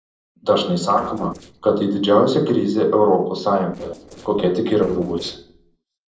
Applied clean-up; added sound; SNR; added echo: neural separator model SepFormer DNS4.